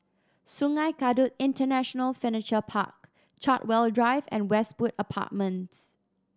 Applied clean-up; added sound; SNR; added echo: none; none; none; none.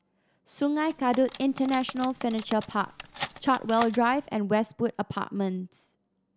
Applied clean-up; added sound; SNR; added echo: none; Cutlery, silverware; 14 dB; none.